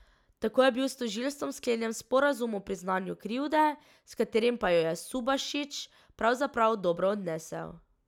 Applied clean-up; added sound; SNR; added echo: none; none; none; none.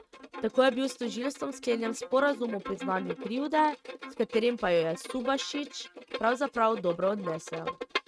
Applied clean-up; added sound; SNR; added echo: neural mask model RNNoise.